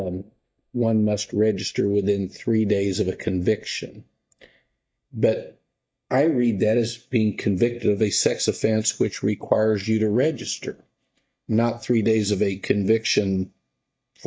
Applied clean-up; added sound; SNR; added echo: neural mask model DeepFilterNet 3.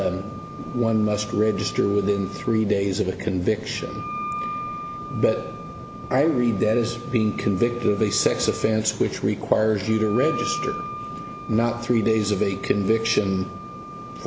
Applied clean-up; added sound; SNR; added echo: none; Wind instrument, woodwind instrument; 13 dB; none.